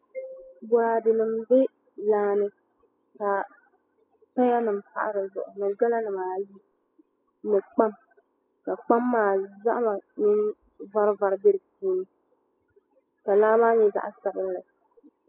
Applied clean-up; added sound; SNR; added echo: classical method spectral subtraction.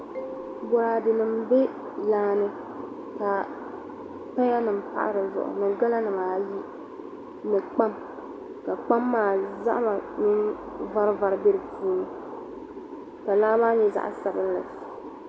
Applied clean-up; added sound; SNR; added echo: none; Marimba, xylophone; 18 dB; none.